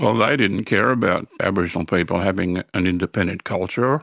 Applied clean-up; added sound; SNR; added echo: none; none; none; none.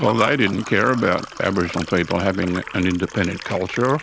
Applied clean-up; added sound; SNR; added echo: none; Liquid; 14 dB; none.